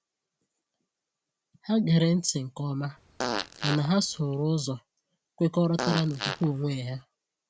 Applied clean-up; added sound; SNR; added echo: none; Fart; 6 dB; none.